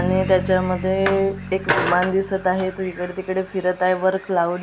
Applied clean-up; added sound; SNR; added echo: none; Bass guitar; 11 dB; none.